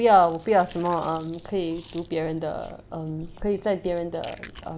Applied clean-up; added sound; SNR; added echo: none; Chewing, mastication; 18 dB; none.